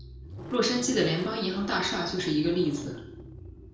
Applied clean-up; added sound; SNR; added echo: none; Engine starting / Car; 11 dB; reverberation time 0.5 s.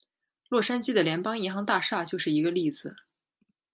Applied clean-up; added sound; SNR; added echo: none; none; none; none.